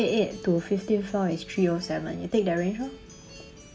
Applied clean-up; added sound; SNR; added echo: none; Acoustic guitar; 20 dB; none.